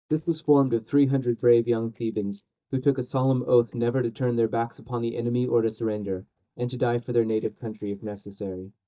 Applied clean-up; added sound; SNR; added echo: neural mask model DeepFilterNet 3.